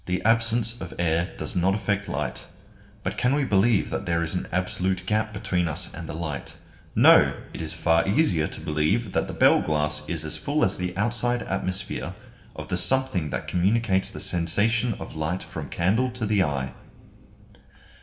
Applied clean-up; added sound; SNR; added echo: none; none; none; reverberation time 2.8 s.